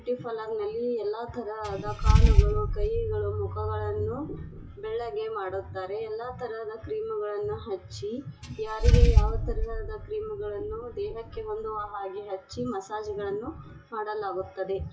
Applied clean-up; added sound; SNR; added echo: classical method WPE with log-MMSE.